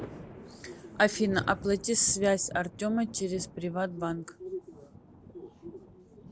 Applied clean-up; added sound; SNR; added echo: none; Thunder; 15 dB; none.